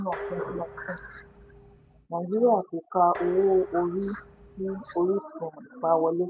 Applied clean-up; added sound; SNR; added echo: none; Dishes, pots, and pans; 15 dB; none.